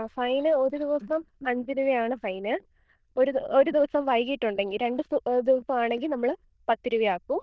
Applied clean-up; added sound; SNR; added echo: neural diffusion model UNIVERSE++.